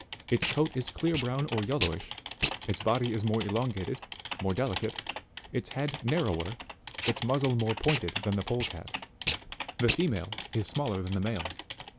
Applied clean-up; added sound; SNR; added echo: none; Packing tape, duct tape + Typing; 6 dB; none.